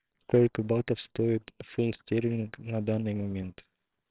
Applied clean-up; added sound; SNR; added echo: neural separator model SepFormer WHAMR!.